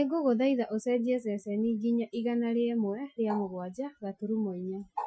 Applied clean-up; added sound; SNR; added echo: classical method Wiener filter.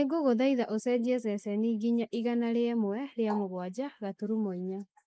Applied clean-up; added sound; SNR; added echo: neural mask model Resemble Enhance denoiser.